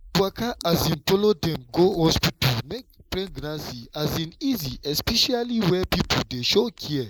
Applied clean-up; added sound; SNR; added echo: neural mask model Resemble Enhance denoiser.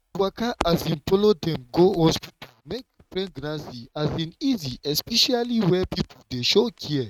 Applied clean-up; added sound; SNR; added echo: neural mask model RNNoise.